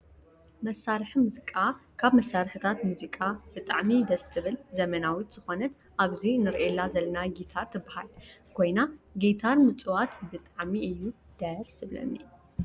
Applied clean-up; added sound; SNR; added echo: none; none; none; none.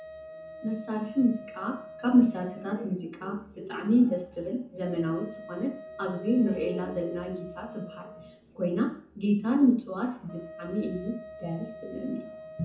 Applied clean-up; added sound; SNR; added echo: none; Wind instrument, woodwind instrument; 17 dB; reverberation time 0.6 s.